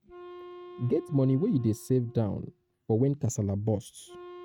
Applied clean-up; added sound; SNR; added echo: neural mask model RNNoise.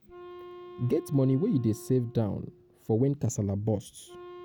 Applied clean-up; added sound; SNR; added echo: none; Wind instrument, woodwind instrument; 19 dB; none.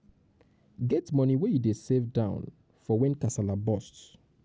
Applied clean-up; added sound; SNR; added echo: none; none; none; none.